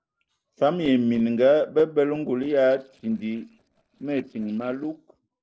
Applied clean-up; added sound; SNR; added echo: neural separator model SepFormer DNS4.